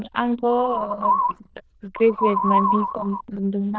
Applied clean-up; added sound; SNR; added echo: neural diffusion model UNIVERSE++.